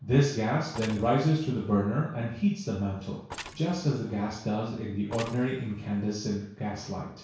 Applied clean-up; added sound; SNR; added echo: none; Mechanisms; 19 dB; reverberation time 0.6 s.